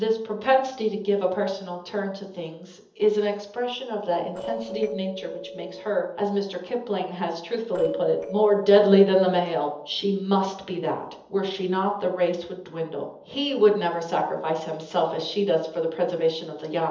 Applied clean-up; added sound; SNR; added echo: neural separator model SepFormer DNS4.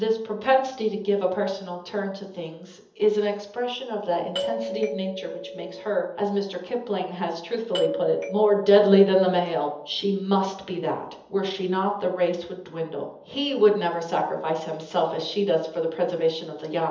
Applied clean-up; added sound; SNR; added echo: none; Doorbell; 9 dB; reverberation time 0.7 s.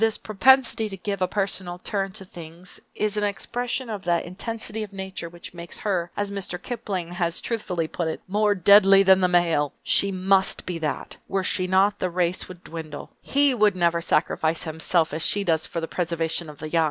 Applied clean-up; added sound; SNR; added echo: none; none; none; none.